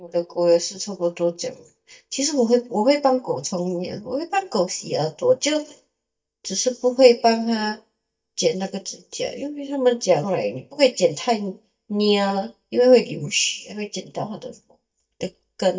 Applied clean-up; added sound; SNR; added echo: neural mask model DeepFilterNet 3.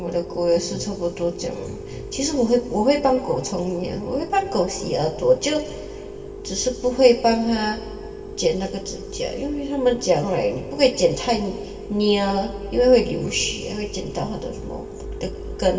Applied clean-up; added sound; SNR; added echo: none; Telephone; 14 dB; reverberation time 2.1 s.